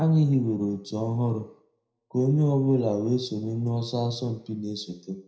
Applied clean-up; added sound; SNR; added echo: none; none; none; reverberation time 0.4 s.